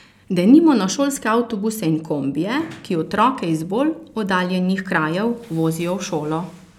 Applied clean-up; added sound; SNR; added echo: none; none; none; none.